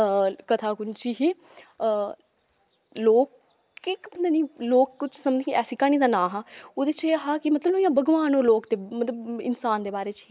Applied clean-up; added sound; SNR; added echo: none; none; none; none.